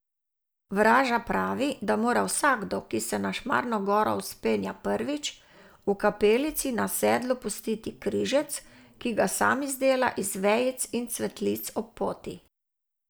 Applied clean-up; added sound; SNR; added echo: none; none; none; none.